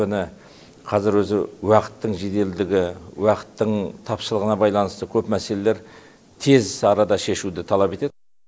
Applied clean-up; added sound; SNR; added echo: none; none; none; none.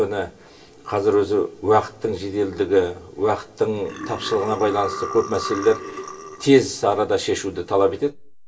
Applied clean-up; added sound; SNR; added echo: none; Burping, eructation; 10 dB; reverberation time 0.2 s.